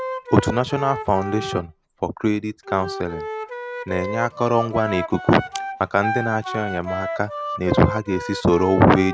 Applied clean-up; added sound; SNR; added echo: none; Wind instrument, woodwind instrument; 8 dB; none.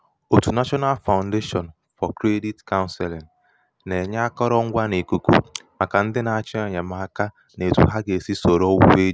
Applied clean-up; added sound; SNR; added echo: none; none; none; none.